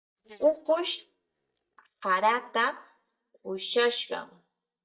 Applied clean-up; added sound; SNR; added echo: neural mask model DeepFilterNet 3.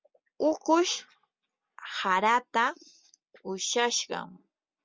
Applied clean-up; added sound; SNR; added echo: none; none; none; none.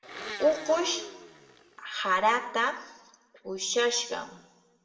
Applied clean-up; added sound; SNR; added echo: none; Domestic sounds, home sounds; 14 dB; reverberation time 0.7 s.